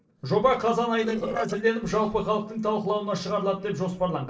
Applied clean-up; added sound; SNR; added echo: neural separator model SepFormer DNS4.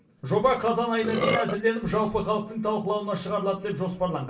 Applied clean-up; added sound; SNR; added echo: none; Burping, eructation; 9 dB; reverberation time 0.3 s.